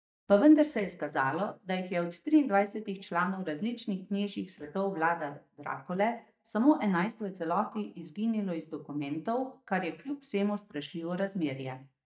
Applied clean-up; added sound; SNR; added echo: neural mask model DeepFilterNet 3.